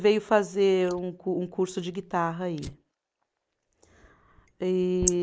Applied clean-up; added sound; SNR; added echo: neural mask model Resemble Enhance denoiser.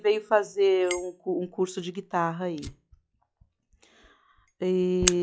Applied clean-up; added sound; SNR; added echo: classical method log-MMSE.